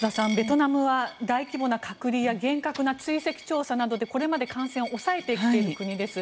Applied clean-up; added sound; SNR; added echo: none; Coin (dropping); 19 dB; none.